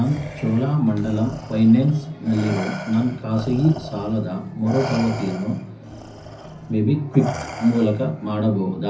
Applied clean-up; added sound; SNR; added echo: none; Respiratory sounds; 14 dB; reverberation time 0.4 s.